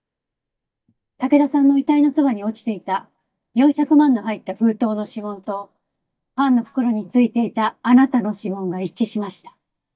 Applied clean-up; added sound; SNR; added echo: neural mask model DeepFilterNet 3.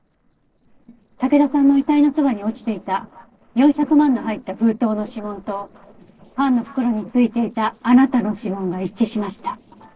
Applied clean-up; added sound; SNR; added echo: neural separator model SepFormer DNS4.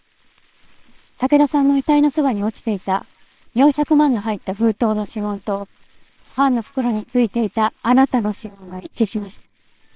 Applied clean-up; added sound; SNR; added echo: neural separator model SepFormer WHAMR!.